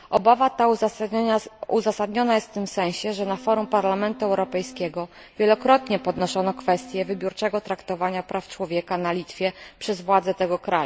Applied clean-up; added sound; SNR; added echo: none; Wind instrument, woodwind instrument; 18 dB; none.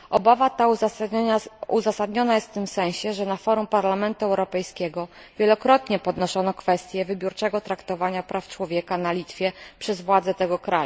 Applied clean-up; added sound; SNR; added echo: none; none; none; none.